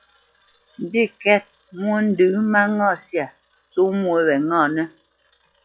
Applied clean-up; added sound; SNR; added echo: classical method log-MMSE.